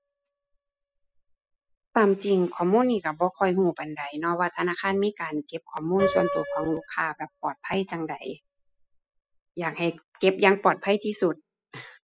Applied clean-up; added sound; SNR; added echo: classical method spectral subtraction.